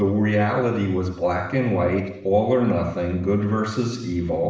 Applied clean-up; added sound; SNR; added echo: none; none; none; reverberation time 0.7 s.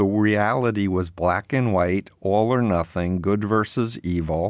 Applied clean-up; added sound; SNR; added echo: none; none; none; none.